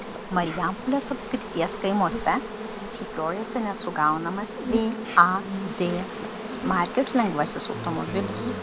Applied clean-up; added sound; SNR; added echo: none; Insect; 7 dB; none.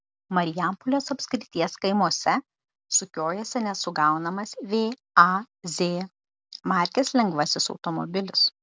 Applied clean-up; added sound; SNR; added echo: none; none; none; none.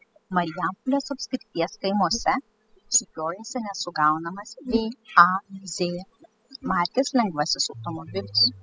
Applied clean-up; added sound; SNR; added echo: classical method spectral subtraction.